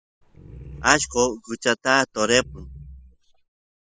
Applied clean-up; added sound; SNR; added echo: classical method spectral subtraction.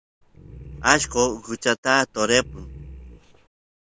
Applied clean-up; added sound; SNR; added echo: none; Growling; 16 dB; none.